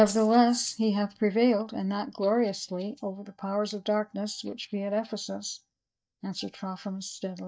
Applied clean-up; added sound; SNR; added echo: neural mask model DeepFilterNet 3.